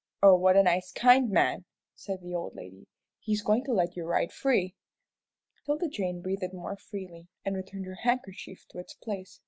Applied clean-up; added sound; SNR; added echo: none; none; none; none.